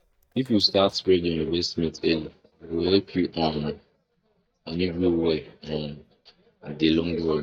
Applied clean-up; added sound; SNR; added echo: neural mask model DeepFilterNet 3.